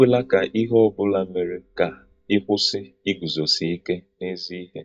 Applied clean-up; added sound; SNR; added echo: neural mask model DeepFilterNet 3.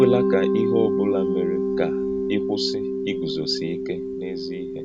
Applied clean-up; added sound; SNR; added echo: none; Mallet percussion; -3 dB; none.